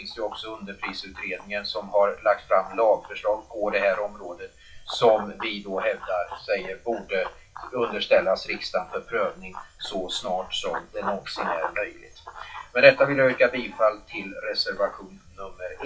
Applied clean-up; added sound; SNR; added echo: classical method WPE with log-MMSE.